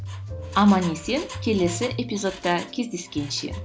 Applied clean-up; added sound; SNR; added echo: none; Engine; 18 dB; none.